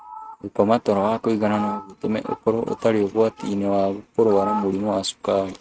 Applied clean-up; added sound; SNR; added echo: neural mask model RNNoise.